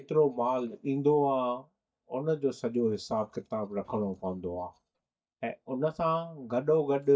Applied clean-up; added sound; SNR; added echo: neural mask model DeepFilterNet 3.